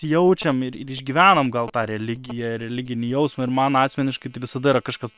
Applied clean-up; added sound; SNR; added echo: neural separator model SepFormer WHAM!.